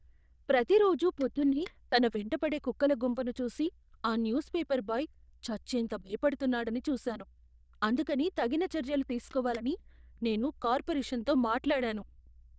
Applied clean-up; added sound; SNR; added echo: neural diffusion model UNIVERSE++.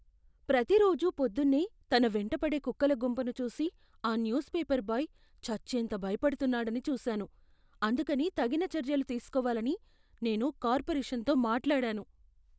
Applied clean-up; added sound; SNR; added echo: none; none; none; none.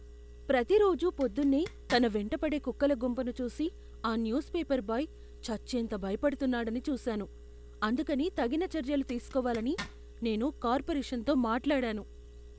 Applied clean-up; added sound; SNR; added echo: none; Engine + Zipper (clothing); 16 dB; none.